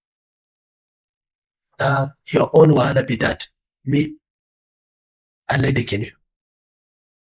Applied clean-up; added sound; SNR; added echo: neural mask model Resemble Enhance denoiser.